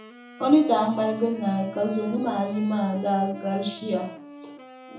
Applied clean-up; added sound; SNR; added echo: none; Wind instrument, woodwind instrument; 17 dB; reverberation time 0.6 s.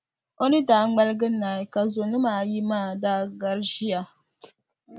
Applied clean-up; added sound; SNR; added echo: none; none; none; none.